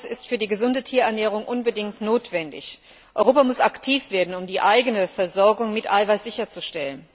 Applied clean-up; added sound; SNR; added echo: none; none; none; none.